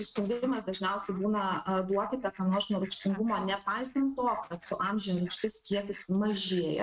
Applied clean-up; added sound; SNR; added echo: neural mask model RNNoise.